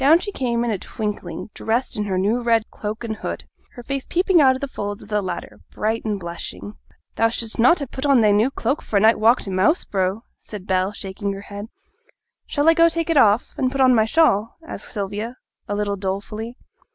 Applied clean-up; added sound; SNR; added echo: none; none; none; none.